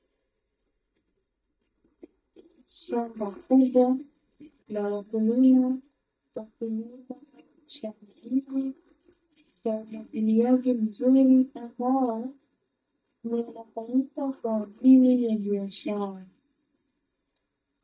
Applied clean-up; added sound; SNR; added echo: neural mask model DeepFilterNet 3.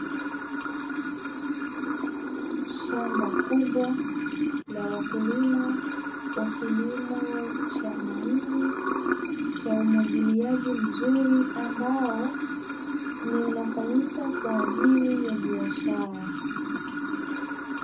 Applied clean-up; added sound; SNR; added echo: none; Sink (filling or washing) / Water; 1 dB; reverberation time 0.3 s.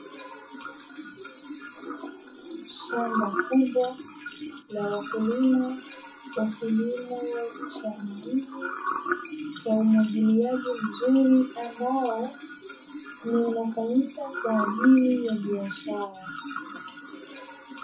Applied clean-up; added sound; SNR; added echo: classical method WPE with log-MMSE.